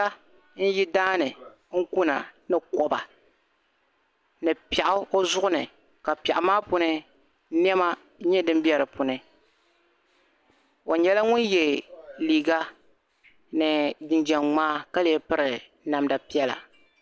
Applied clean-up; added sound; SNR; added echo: none; none; none; none.